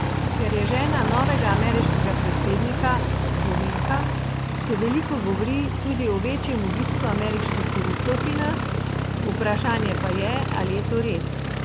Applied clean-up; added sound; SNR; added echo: none; Aircraft; -3 dB; none.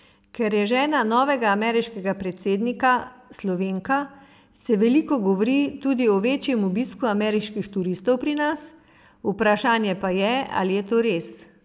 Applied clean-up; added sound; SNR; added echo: none; none; none; none.